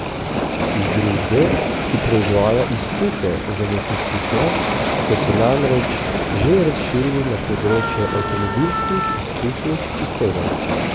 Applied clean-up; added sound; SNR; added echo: none; Wind instrument, woodwind instrument + Waves, surf; 0 dB; none.